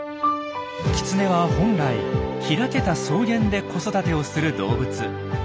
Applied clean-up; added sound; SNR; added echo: none; none; none; none.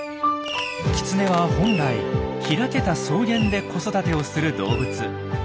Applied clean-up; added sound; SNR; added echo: none; Fireworks; 15 dB; none.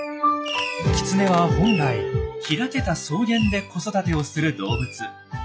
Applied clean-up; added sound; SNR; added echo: classical method log-MMSE.